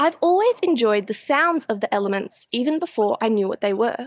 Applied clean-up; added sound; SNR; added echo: neural mask model DeepFilterNet 3.